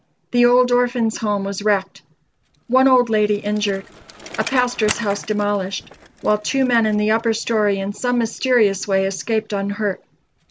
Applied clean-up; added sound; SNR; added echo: none; Bicycle; 20 dB; none.